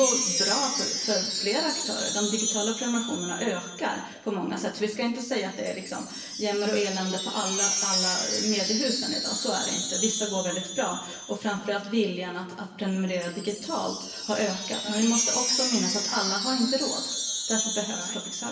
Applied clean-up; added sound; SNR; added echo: none; Wind chime; 2 dB; reverberation time 1.0 s.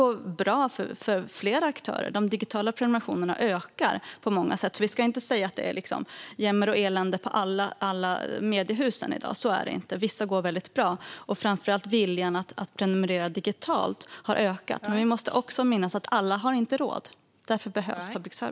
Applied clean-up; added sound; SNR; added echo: none; none; none; none.